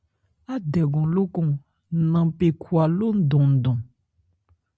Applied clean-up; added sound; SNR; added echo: none; none; none; none.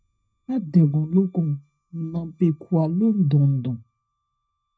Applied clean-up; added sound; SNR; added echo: neural mask model DeepFilterNet 3.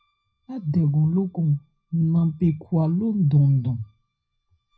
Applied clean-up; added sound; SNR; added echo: classical method WPE with log-MMSE.